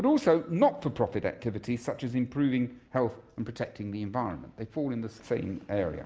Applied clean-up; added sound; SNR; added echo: none; none; none; none.